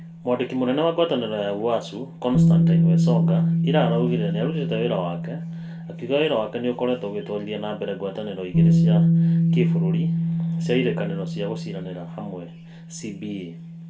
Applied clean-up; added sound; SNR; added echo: none; Bass guitar; -4 dB; reverberation time 0.3 s.